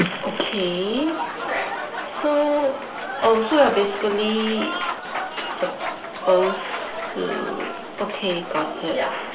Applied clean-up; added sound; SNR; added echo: none; Applause / Crowd; 7 dB; none.